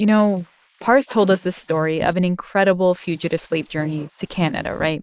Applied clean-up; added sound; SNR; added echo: neural mask model Resemble Enhance denoiser.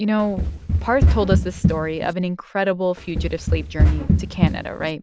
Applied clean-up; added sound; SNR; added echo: none; Run; -4 dB; none.